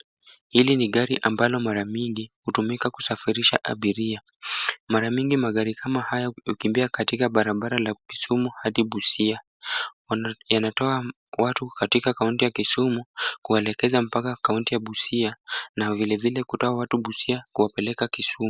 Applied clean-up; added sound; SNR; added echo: none; none; none; none.